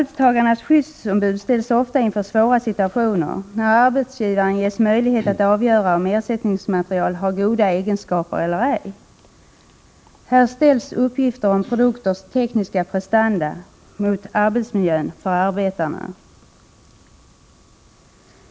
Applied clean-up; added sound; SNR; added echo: none; none; none; none.